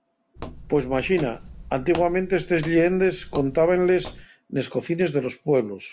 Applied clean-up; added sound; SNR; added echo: none; Walk, footsteps; 15 dB; none.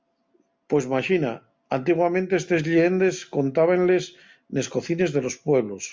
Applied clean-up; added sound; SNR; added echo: none; none; none; none.